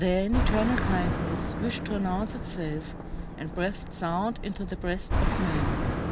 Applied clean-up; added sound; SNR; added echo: none; Car passing by; -1 dB; none.